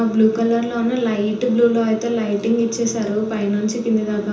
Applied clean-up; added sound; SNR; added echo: none; none; none; reverberation time 0.6 s.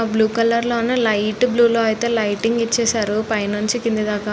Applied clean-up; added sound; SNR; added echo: none; none; none; none.